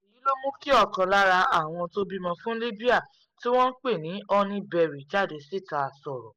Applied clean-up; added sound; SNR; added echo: none; none; none; none.